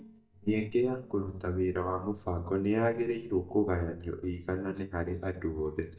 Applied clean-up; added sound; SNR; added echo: neural mask model DeepFilterNet 3.